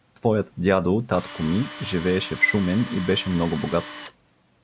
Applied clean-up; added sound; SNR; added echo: none; Tools; 14 dB; none.